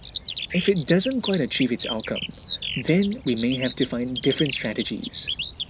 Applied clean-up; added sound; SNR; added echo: none; Bird vocalization, bird call, bird song; 8 dB; none.